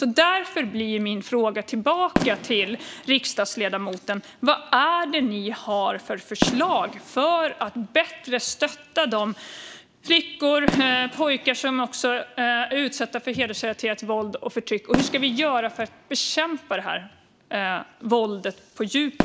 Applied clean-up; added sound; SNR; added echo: none; Fireworks; 10 dB; none.